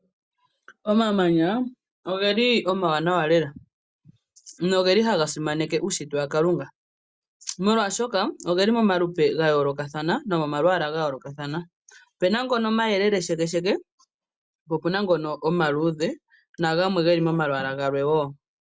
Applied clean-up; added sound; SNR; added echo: none; none; none; none.